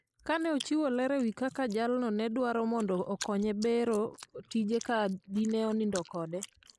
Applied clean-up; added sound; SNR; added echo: neural mask model Resemble Enhance denoiser.